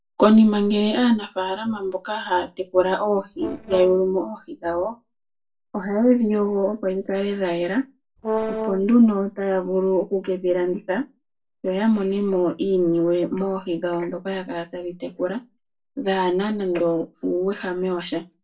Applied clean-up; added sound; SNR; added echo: neural separator model SepFormer DNS4.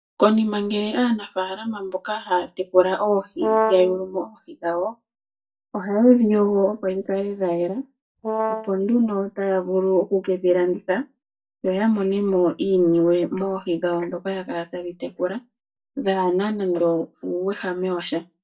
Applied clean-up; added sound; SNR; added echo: neural mask model DeepFilterNet 3.